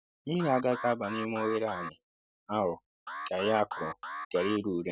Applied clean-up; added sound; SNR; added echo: none; Alarm; 9 dB; none.